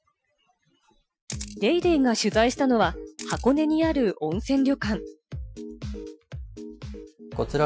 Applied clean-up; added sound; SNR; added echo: classical method Wiener filter.